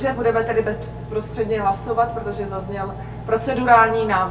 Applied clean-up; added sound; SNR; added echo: none; Engine; 12 dB; reverberation time 0.2 s.